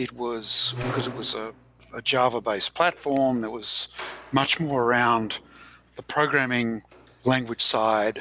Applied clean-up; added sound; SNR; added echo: none; Squeak; 16 dB; none.